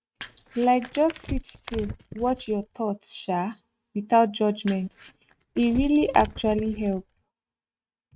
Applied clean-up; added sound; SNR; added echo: neural mask model RNNoise.